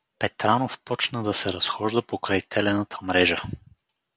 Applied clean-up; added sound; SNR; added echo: none; none; none; none.